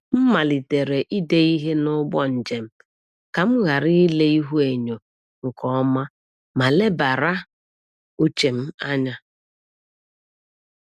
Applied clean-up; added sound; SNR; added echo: none; none; none; none.